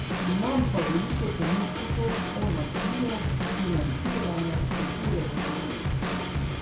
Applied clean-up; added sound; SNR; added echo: none; Drum / Drum kit; -3 dB; reverberation time 0.6 s.